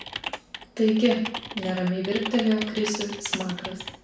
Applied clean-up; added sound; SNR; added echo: none; Typing; 9 dB; reverberation time 0.6 s.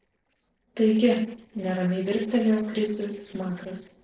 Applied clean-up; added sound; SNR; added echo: neural separator model SepFormer DNS4.